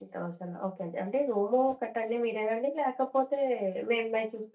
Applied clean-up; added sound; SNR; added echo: neural mask model DeepFilterNet 3.